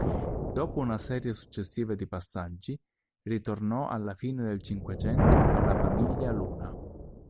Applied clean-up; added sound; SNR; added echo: none; Thunder; -4 dB; none.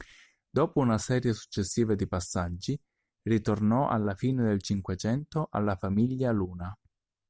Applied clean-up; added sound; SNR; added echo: none; none; none; none.